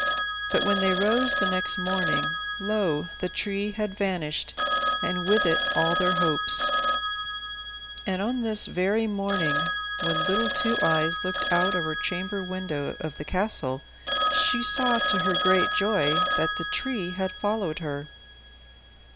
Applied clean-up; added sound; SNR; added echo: none; Telephone; -4 dB; none.